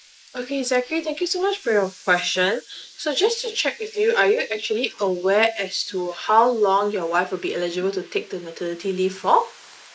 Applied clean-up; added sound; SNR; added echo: neural mask model Resemble Enhance denoiser.